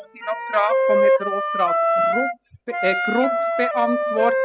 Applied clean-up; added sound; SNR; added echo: classical method spectral subtraction.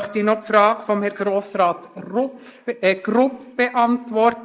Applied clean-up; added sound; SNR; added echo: neural mask model Resemble Enhance denoiser.